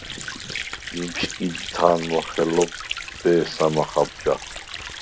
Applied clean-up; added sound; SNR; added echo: none; Sink (filling or washing) / Water; 10 dB; none.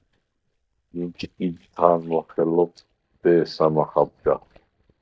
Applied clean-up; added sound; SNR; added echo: neural mask model DeepFilterNet 3.